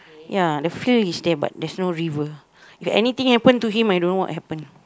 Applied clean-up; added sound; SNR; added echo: none; none; none; none.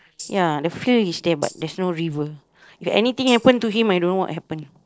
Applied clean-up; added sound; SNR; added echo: neural separator model SepFormer DNS4.